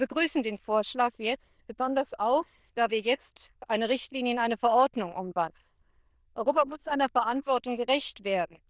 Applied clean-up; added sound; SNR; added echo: neural diffusion model UNIVERSE++.